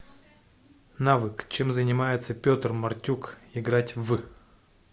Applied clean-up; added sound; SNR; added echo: none; none; none; none.